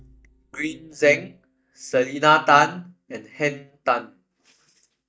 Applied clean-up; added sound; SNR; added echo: neural mask model DeepFilterNet 3.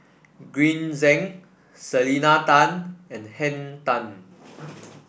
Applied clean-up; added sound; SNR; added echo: none; none; none; none.